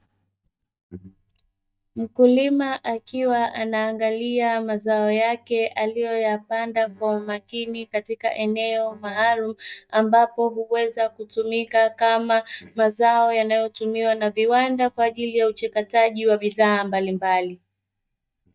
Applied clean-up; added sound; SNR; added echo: neural mask model DeepFilterNet 3.